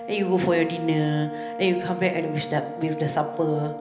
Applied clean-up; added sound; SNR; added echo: none; Brass instrument; 10 dB; reverberation time 0.8 s.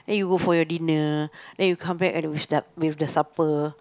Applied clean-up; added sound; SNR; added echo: none; none; none; none.